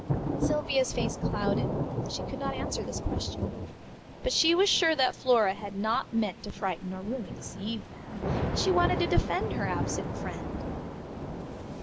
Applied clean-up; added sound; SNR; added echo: none; Thunder / Rain; 3 dB; none.